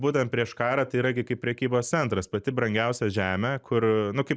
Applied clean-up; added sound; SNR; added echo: none; none; none; none.